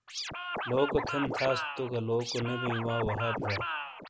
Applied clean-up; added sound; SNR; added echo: none; Scratching (performance technique); 3 dB; none.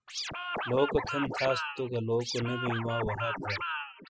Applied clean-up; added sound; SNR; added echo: classical method spectral subtraction.